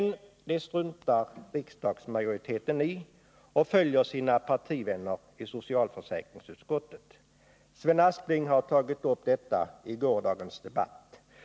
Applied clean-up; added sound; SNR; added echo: none; none; none; none.